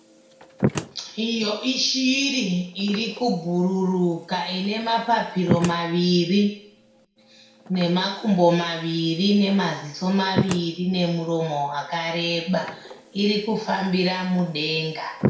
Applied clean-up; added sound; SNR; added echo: none; Slam; 10 dB; reverberation time 0.6 s.